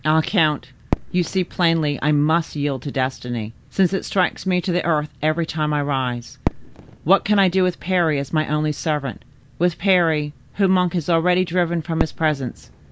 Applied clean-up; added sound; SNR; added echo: none; Fireworks; 13 dB; none.